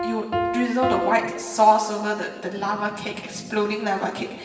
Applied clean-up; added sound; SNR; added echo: none; Piano; 8 dB; reverberation time 1.2 s.